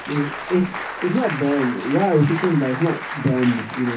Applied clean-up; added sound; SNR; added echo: none; Applause; 9 dB; reverberation time 0.3 s.